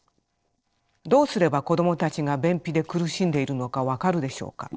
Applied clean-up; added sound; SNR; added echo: neural separator model SepFormer DNS4.